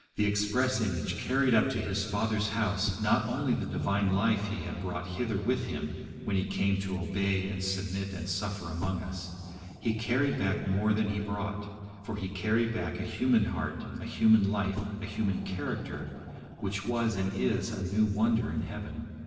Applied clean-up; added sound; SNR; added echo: neural separator model SepFormer DNS4.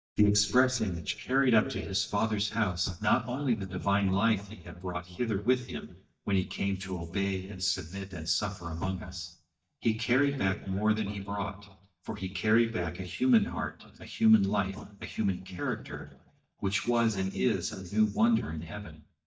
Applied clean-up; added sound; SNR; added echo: neural mask model DeepFilterNet 3.